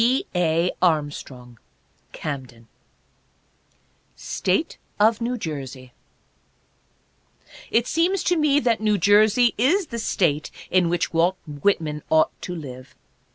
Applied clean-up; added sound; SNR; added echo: none; none; none; none.